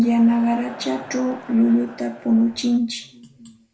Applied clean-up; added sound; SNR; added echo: none; Crowd; 18 dB; reverberation time 0.4 s.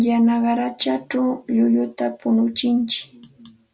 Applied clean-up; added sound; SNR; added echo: none; none; none; none.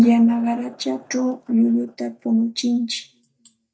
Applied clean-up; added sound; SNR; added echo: neural mask model DeepFilterNet 3.